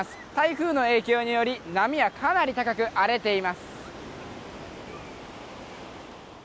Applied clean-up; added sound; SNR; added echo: none; none; none; none.